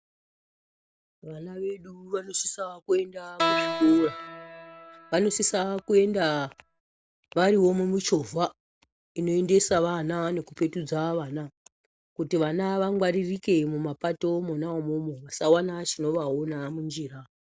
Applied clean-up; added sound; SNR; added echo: none; Keyboard (musical); 6 dB; none.